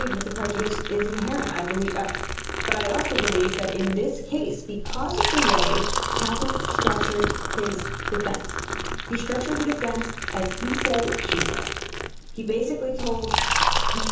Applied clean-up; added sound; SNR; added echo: none; Liquid; -2 dB; reverberation time 0.6 s.